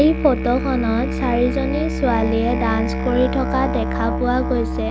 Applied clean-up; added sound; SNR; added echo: none; Musical instrument; 2 dB; none.